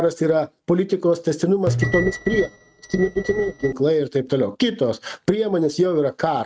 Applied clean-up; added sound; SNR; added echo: neural mask model RNNoise.